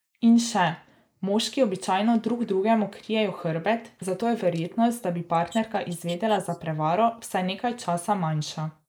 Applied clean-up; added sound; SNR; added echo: neural mask model Resemble Enhance denoiser.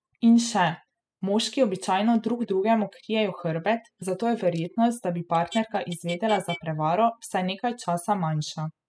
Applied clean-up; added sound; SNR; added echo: classical method spectral subtraction.